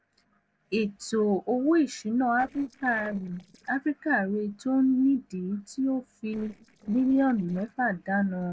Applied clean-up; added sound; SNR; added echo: neural separator model SepFormer DNS4.